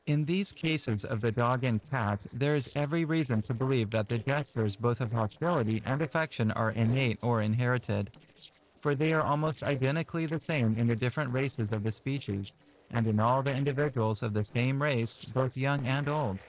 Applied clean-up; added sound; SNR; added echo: neural separator model SepFormer DNS4.